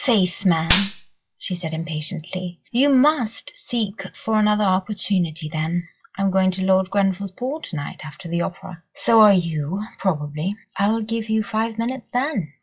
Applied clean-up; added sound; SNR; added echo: classical method log-MMSE.